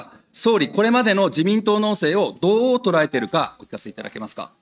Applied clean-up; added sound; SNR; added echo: neural mask model RNNoise.